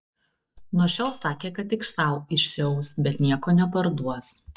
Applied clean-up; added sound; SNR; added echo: neural mask model DeepFilterNet 3.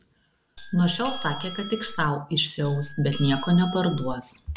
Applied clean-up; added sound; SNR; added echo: none; Doorbell; 10 dB; none.